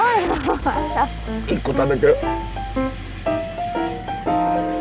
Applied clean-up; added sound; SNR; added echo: none; Engine starting / Car; 10 dB; none.